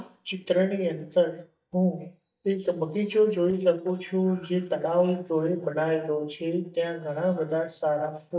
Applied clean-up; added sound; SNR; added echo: neural mask model DeepFilterNet 3.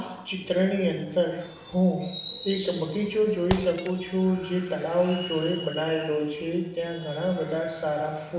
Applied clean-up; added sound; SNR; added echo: none; Shatter; 17 dB; reverberation time 0.9 s.